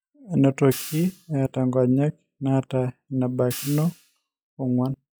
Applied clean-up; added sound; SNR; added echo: classical method log-MMSE.